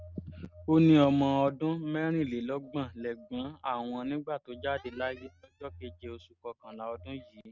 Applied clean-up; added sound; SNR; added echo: neural mask model RNNoise.